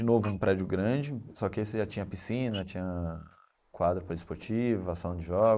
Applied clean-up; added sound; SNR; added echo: neural mask model Resemble Enhance denoiser.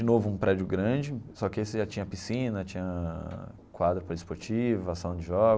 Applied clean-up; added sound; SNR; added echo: none; none; none; none.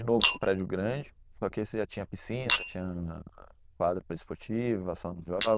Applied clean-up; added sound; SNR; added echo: neural diffusion model UNIVERSE++.